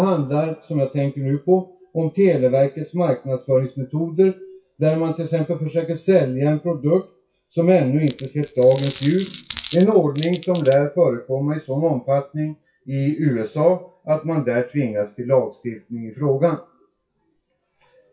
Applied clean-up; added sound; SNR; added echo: classical method WPE with log-MMSE.